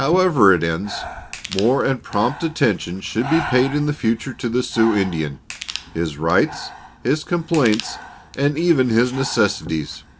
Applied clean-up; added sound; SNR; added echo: none; Crushing + Breathing; 14 dB; none.